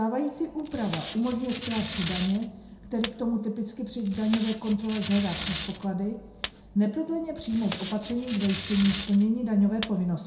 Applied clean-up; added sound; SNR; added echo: none; Packing tape, duct tape; 3 dB; reverberation time 0.6 s.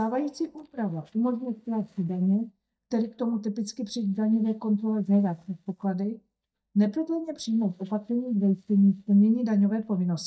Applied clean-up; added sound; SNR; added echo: neural mask model DeepFilterNet 3.